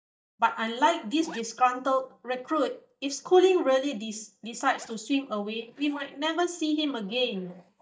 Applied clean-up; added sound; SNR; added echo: neural mask model DeepFilterNet 3.